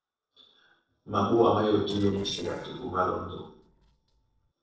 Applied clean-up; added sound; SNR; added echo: neural separator model SepFormer DNS4.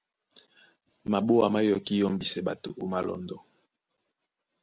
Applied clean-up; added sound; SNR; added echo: none; none; none; none.